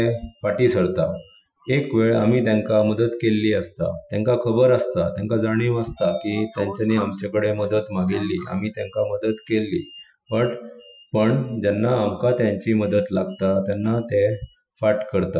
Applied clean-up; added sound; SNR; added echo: classical method Wiener filter.